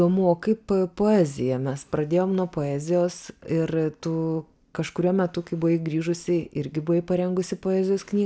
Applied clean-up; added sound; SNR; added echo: none; none; none; none.